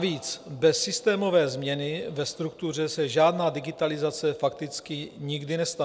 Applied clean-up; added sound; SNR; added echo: none; none; none; none.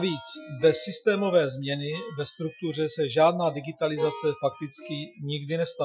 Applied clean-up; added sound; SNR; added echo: classical method Wiener filter.